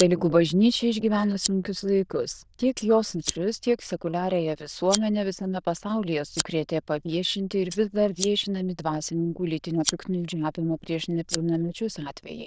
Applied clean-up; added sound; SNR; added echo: neural diffusion model UNIVERSE++.